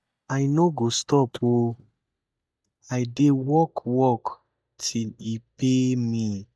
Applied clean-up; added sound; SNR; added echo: neural mask model DeepFilterNet 3.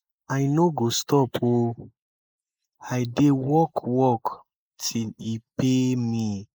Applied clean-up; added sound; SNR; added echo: neural mask model Resemble Enhance denoiser.